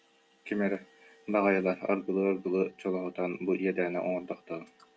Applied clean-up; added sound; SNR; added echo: none; none; none; none.